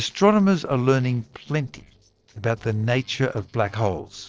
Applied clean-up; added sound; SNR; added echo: neural separator model SepFormer DNS4.